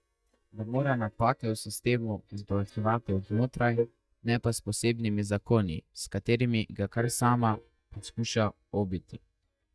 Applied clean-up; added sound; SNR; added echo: neural mask model DeepFilterNet 3.